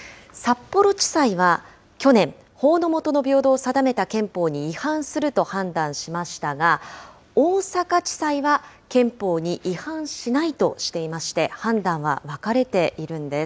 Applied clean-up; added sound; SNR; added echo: none; none; none; none.